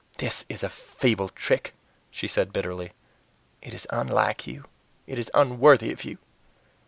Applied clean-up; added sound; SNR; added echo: none; none; none; none.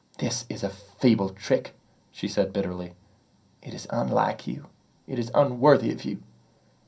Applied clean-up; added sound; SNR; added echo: none; none; none; reverberation time 0.3 s.